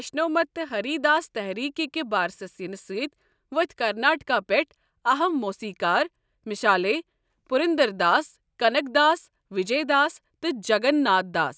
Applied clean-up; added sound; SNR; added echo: none; none; none; none.